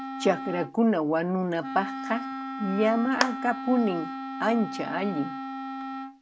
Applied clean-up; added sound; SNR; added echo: none; Wind instrument, woodwind instrument + Clapping; 7 dB; none.